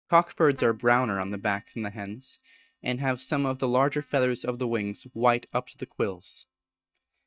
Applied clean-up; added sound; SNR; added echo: neural mask model DeepFilterNet 3.